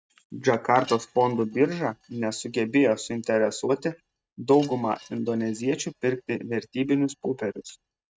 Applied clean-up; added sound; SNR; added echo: neural mask model RNNoise.